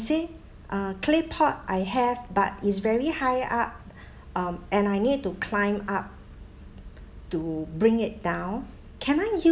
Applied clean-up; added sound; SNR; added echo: none; none; none; none.